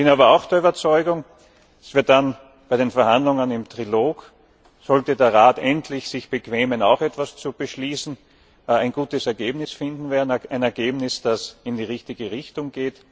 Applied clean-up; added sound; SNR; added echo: none; none; none; none.